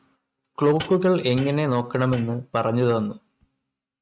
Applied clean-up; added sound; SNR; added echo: neural mask model RNNoise.